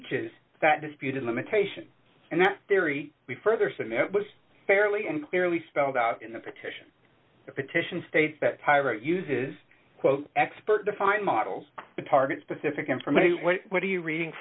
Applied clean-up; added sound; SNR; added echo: none; none; none; none.